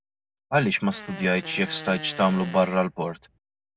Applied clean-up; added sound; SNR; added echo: none; Fart; 15 dB; none.